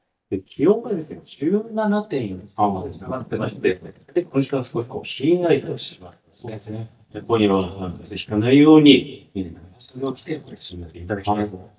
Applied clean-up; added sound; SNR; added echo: neural mask model DeepFilterNet 3.